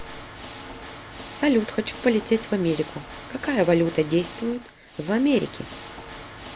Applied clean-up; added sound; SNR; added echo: none; Water / Mechanisms; 14 dB; none.